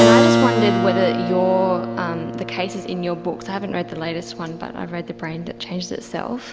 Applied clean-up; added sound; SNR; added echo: none; Keyboard (musical); -2 dB; none.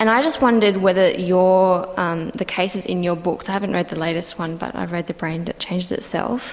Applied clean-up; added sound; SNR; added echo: none; none; none; none.